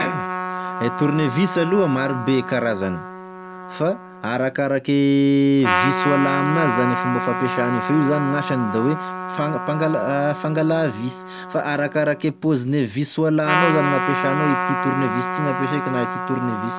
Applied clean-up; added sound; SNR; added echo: none; Trumpet; 5 dB; none.